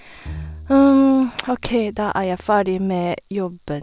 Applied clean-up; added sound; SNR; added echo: none; Bowed string instrument; 19 dB; none.